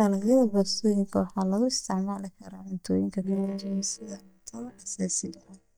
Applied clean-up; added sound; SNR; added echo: neural mask model DeepFilterNet 3.